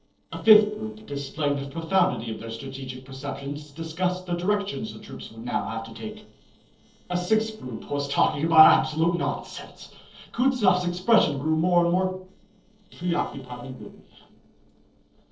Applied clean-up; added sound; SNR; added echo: neural separator model SepFormer DNS4.